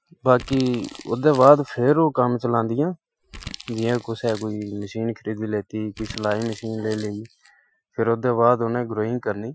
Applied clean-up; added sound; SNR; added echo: classical method Wiener filter.